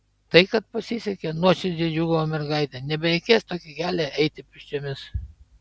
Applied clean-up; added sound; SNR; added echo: none; none; none; none.